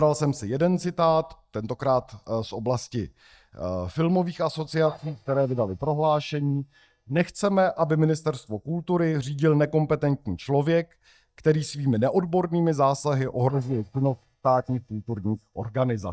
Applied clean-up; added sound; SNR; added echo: neural mask model DeepFilterNet 3.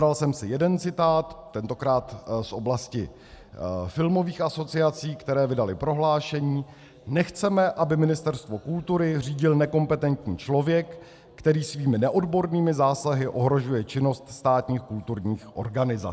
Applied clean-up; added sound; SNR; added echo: none; none; none; none.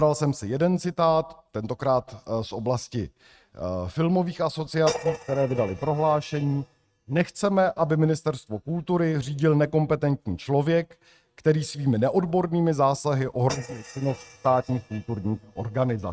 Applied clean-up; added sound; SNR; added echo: neural mask model RNNoise.